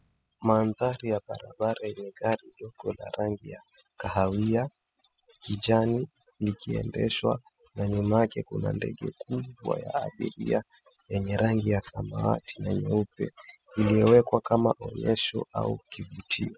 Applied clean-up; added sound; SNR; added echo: classical method spectral subtraction.